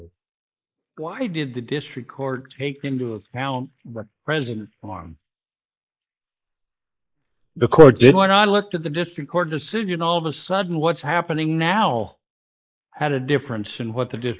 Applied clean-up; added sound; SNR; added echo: neural mask model Resemble Enhance denoiser.